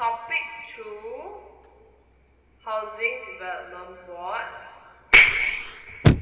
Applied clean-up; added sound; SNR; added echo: none; Chirp, tweet / Slam / Car; 4 dB; reverberation time 2.1 s.